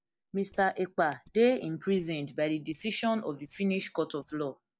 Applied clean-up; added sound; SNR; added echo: neural mask model DeepFilterNet 3.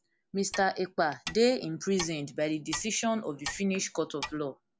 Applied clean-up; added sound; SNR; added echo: none; Clock; 14 dB; none.